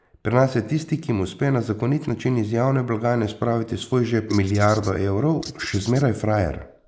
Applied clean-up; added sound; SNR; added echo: neural mask model Resemble Enhance denoiser.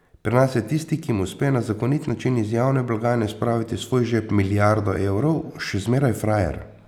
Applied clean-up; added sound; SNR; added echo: none; none; none; none.